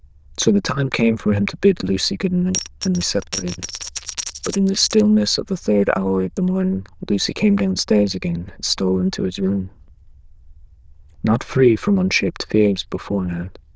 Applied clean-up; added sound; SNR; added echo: neural diffusion model UNIVERSE++.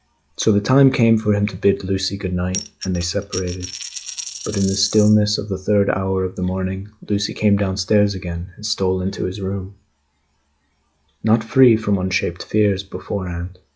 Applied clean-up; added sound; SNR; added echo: classical method log-MMSE.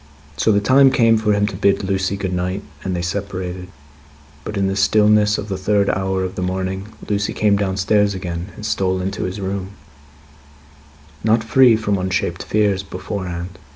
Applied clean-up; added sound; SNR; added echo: none; none; none; none.